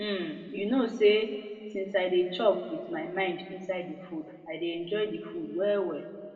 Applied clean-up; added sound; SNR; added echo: none; none; none; reverberation time 1.6 s.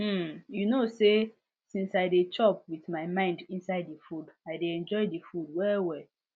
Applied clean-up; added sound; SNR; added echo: none; none; none; none.